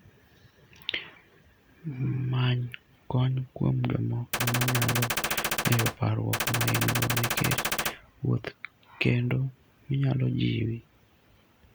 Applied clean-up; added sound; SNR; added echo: none; Gunshot, gunfire; -1 dB; none.